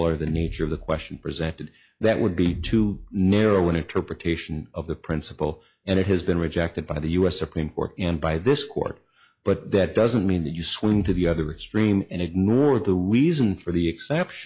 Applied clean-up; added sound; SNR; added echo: classical method log-MMSE.